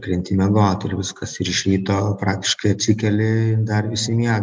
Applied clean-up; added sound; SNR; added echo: none; none; none; none.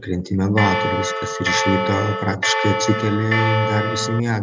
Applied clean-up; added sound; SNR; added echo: none; Bell; 1 dB; none.